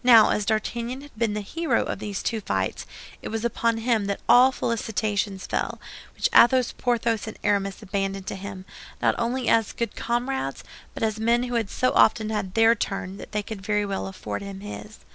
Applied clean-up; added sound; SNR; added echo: none; none; none; none.